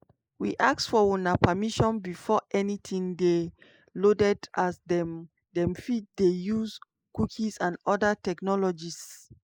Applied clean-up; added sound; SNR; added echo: neural mask model Resemble Enhance denoiser.